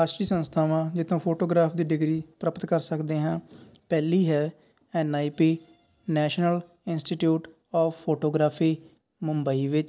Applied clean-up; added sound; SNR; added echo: none; none; none; none.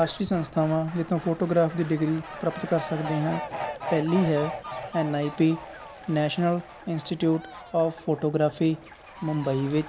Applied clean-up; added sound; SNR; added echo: none; Fowl; 12 dB; none.